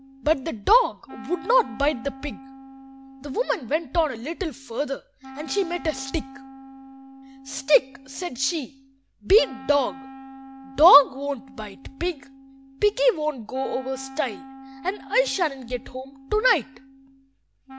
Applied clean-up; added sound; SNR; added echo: none; Wind instrument, woodwind instrument; 18 dB; none.